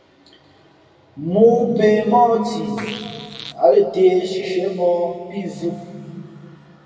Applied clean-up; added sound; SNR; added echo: none; Fart; 17 dB; reverberation time 2.1 s.